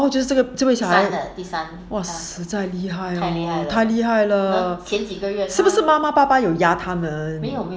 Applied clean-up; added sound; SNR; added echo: none; none; none; none.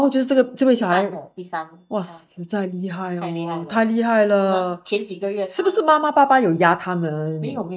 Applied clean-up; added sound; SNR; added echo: neural mask model DeepFilterNet 3.